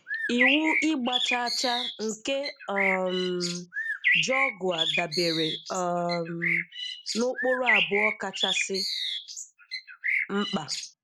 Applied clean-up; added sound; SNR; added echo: none; Bird; -1 dB; none.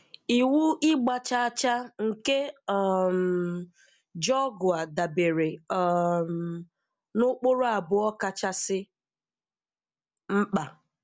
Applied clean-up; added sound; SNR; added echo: none; none; none; none.